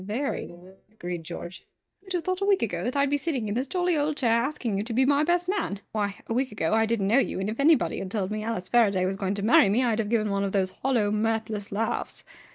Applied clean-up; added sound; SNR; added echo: neural mask model DeepFilterNet 3.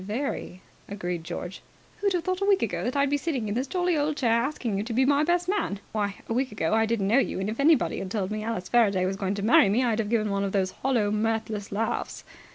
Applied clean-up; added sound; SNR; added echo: none; none; none; none.